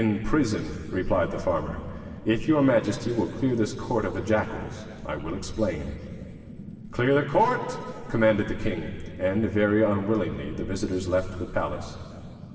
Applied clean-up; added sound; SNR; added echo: none; Fire; 16 dB; reverberation time 2.4 s.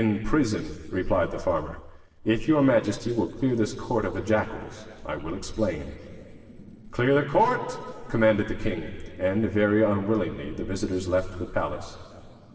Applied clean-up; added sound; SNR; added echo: neural separator model SepFormer DNS4.